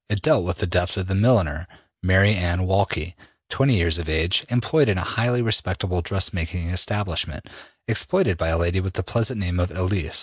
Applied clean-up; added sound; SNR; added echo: none; none; none; none.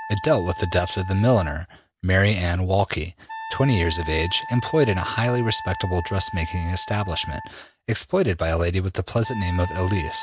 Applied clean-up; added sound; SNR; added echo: none; Wind instrument, woodwind instrument; 13 dB; none.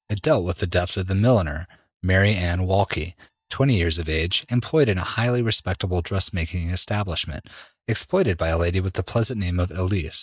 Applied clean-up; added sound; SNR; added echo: neural mask model DeepFilterNet 3.